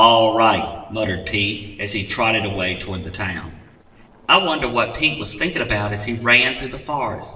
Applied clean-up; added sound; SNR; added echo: neural separator model SepFormer DNS4.